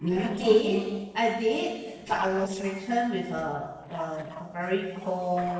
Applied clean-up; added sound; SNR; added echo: neural separator model SepFormer DNS4.